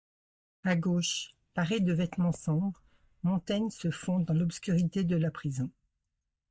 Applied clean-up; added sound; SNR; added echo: neural mask model DeepFilterNet 3.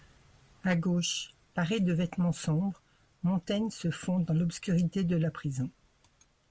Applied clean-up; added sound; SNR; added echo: none; none; none; none.